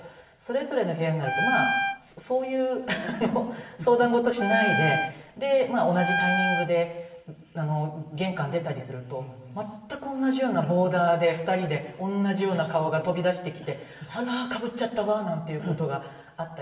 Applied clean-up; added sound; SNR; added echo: none; Wind instrument, woodwind instrument; 1 dB; reverberation time 0.9 s.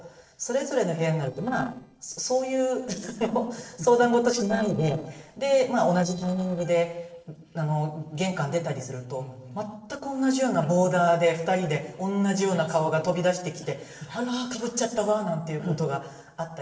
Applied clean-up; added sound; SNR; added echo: neural separator model SepFormer DNS4.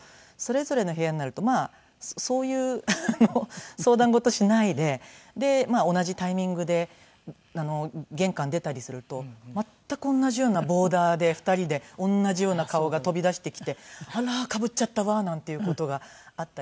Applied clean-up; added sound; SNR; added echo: none; none; none; none.